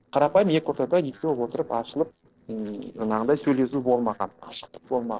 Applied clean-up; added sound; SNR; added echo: neural separator model SepFormer DNS4.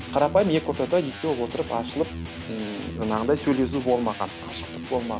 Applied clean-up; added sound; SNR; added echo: none; Electric guitar; 10 dB; none.